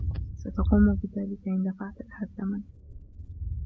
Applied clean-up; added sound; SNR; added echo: none; Thunder; 4 dB; none.